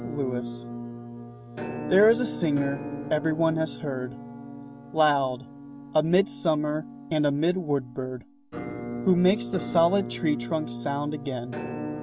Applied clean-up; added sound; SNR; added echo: none; Musical instrument; 9 dB; none.